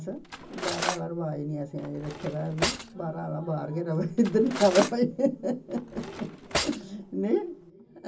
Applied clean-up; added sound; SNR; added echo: none; Cutlery, silverware; 8 dB; reverberation time 0.4 s.